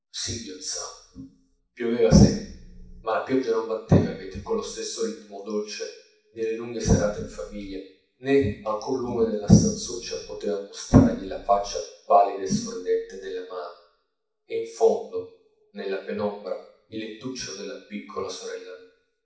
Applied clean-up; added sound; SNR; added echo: none; none; none; reverberation time 0.6 s.